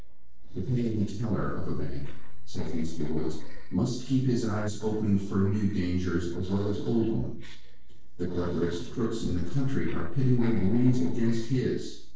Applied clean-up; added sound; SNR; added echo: neural separator model SepFormer DNS4.